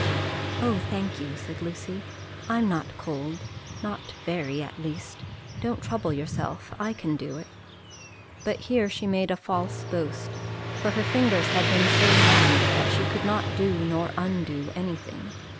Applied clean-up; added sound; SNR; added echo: none; Motorcycle; -1 dB; none.